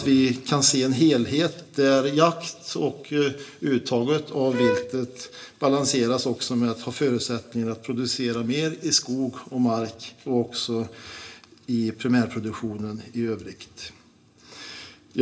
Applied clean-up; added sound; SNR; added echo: none; Bowed string instrument; 8 dB; reverberation time 0.8 s.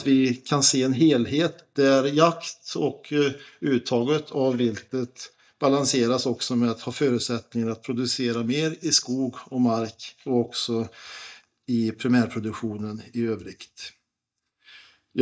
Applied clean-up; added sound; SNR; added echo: neural mask model DeepFilterNet 3.